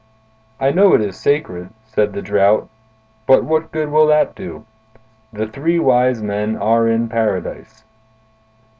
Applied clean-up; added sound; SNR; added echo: none; none; none; none.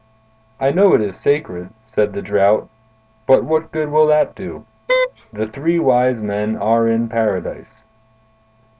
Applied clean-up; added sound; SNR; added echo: none; Wind instrument, woodwind instrument; 2 dB; none.